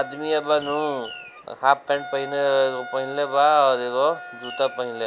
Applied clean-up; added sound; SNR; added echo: none; Wind instrument, woodwind instrument + Fireworks; 14 dB; none.